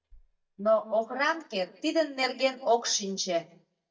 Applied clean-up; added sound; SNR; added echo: neural mask model DeepFilterNet 3.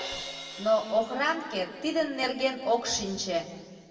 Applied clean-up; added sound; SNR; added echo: none; Crash cymbal; 15 dB; reverberation time 1.6 s.